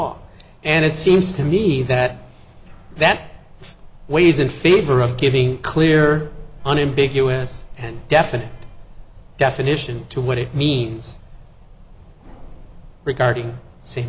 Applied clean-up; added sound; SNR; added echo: none; Sliding door; 18 dB; none.